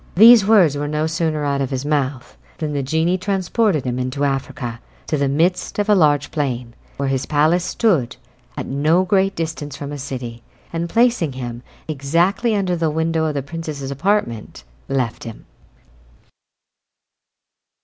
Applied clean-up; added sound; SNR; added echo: none; none; none; none.